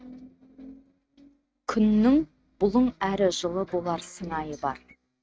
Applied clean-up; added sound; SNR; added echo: neural mask model RNNoise.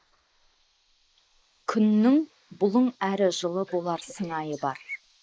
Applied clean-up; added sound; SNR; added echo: neural mask model Resemble Enhance denoiser.